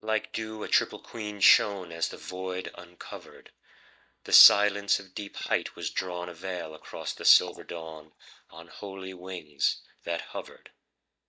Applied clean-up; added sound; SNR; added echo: neural mask model DeepFilterNet 3.